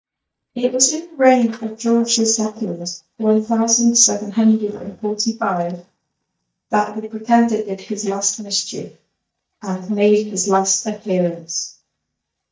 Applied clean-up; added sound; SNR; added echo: neural mask model DeepFilterNet 3.